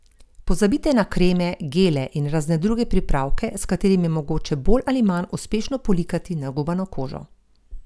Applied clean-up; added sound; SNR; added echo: none; none; none; none.